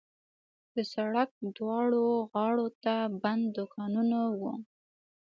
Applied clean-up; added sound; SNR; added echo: none; none; none; none.